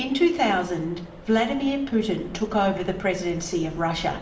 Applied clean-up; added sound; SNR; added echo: none; Accelerating, revving, vroom; 18 dB; reverberation time 0.7 s.